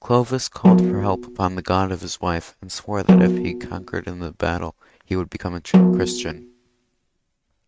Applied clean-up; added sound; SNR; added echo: neural mask model RNNoise.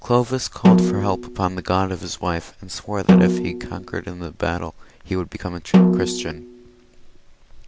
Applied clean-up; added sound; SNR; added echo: none; Snare drum; -5 dB; none.